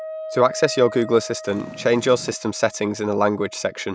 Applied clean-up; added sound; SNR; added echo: none; Wind instrument, woodwind instrument + Purr; 14 dB; none.